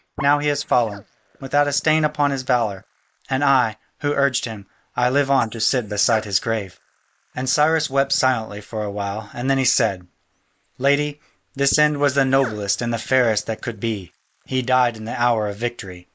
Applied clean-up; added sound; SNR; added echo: neural mask model Resemble Enhance denoiser.